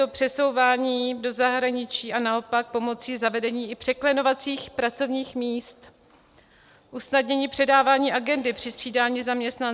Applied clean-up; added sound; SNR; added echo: none; none; none; none.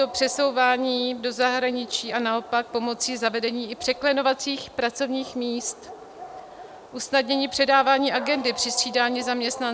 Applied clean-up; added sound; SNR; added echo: none; Dog; 16 dB; none.